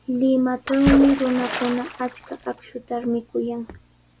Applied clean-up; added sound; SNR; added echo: none; Splash, splatter; 7 dB; none.